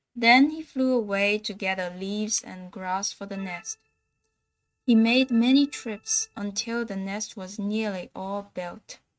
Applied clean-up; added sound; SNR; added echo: neural mask model RNNoise.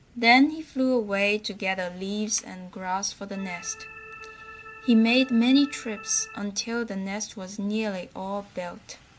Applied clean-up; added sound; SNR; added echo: none; Organ; 17 dB; none.